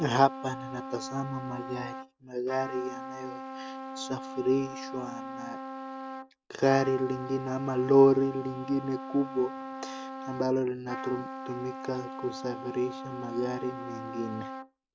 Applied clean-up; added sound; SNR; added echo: none; Trumpet; 9 dB; none.